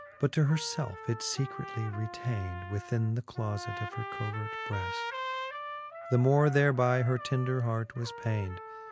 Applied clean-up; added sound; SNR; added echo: none; Trumpet; 10 dB; none.